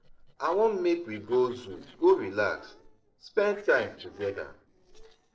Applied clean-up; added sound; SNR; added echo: neural separator model SepFormer DNS4.